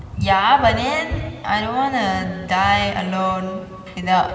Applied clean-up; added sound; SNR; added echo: none; Dog; 11 dB; reverberation time 2.0 s.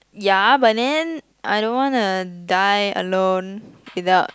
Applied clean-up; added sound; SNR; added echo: none; none; none; none.